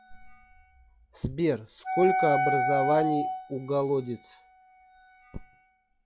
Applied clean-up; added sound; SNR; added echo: classical method log-MMSE.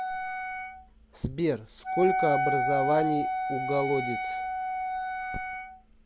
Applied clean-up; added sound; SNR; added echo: none; Wind instrument, woodwind instrument; 0 dB; none.